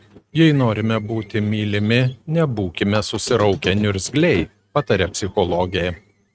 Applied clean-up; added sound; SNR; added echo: neural mask model RNNoise.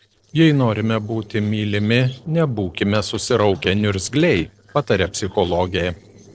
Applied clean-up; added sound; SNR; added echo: neural separator model SepFormer DNS4.